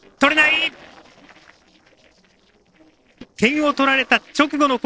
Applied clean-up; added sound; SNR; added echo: neural separator model SepFormer DNS4.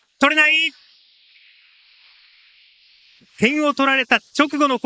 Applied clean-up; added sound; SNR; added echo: neural mask model Resemble Enhance denoiser.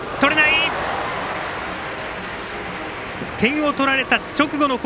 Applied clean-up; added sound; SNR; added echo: none; none; none; none.